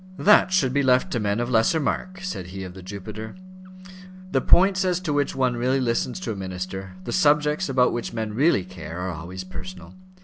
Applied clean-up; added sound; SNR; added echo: none; Organ; 16 dB; none.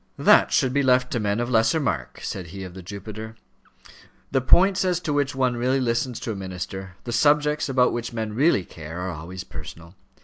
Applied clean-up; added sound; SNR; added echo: none; none; none; none.